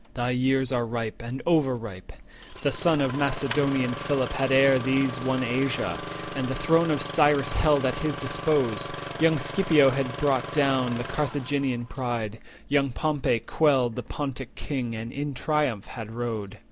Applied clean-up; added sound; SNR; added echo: none; Engine starting; 12 dB; none.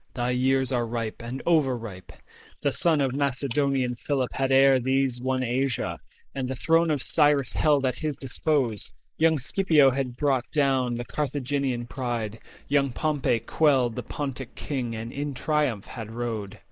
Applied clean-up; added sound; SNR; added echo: neural mask model Resemble Enhance denoiser.